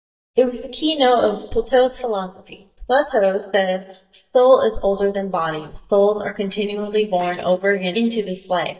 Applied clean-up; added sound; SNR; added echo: neural mask model DeepFilterNet 3.